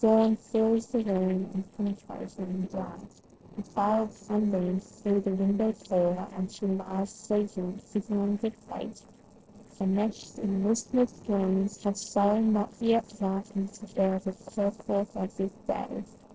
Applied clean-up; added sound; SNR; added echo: neural separator model SepFormer DNS4.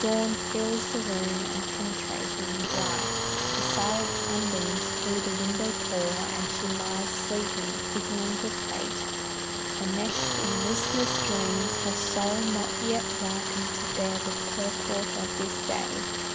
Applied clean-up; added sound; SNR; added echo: none; Tools; -3 dB; none.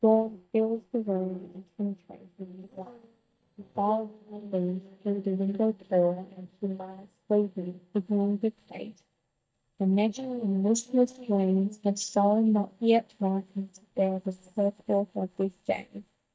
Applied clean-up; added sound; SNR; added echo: neural mask model DeepFilterNet 3.